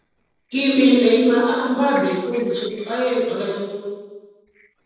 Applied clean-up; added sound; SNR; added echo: neural separator model SepFormer DNS4.